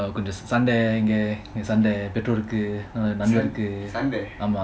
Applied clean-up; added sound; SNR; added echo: none; none; none; none.